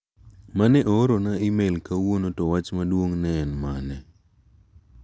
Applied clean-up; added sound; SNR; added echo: none; none; none; none.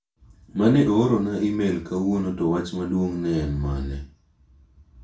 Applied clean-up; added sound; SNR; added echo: none; none; none; reverberation time 0.3 s.